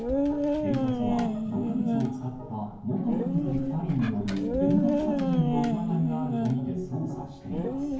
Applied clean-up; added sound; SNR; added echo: none; Dog; 0 dB; reverberation time 0.9 s.